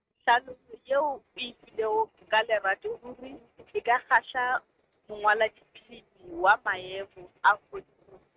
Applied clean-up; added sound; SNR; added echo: neural mask model RNNoise.